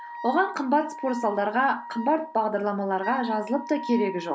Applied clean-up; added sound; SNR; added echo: none; Wind instrument, woodwind instrument; 13 dB; none.